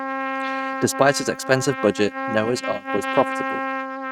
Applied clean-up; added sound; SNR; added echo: neural mask model RNNoise.